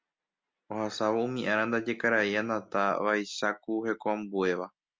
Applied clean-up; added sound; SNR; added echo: none; none; none; none.